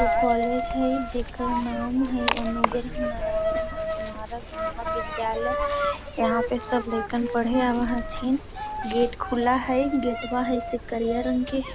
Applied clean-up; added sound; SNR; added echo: none; Coin (dropping); 2 dB; none.